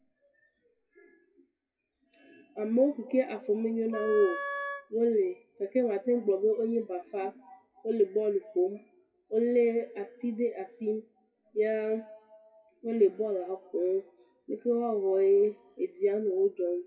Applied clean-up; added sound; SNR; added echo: classical method WPE with log-MMSE.